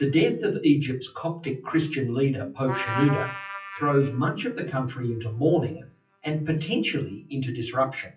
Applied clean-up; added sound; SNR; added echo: classical method WPE with log-MMSE.